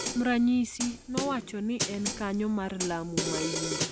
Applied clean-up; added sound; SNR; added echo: none; Snare drum; 5 dB; none.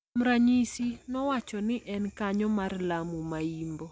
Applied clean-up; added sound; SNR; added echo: none; none; none; none.